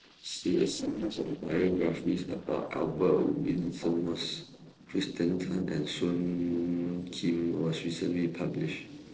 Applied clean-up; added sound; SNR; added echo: neural separator model SepFormer DNS4.